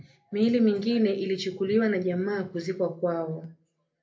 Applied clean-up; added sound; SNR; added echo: none; none; none; reverberation time 0.3 s.